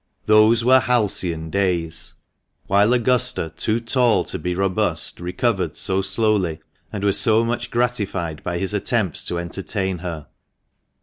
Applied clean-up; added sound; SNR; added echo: none; none; none; none.